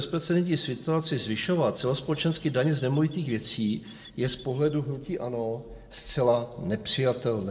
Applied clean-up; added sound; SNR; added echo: none; Squeak / Chirp, tweet; 18 dB; reverberation time 1.4 s.